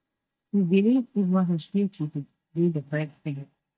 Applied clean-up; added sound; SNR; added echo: neural mask model DeepFilterNet 3.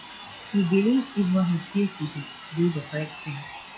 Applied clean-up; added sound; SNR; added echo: classical method WPE with log-MMSE.